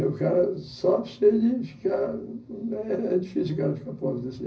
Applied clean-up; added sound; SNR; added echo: none; none; none; reverberation time 0.4 s.